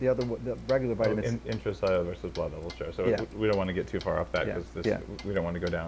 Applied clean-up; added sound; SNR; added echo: none; Clock; 15 dB; none.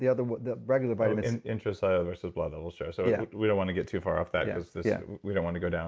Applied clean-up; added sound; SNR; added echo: none; none; none; none.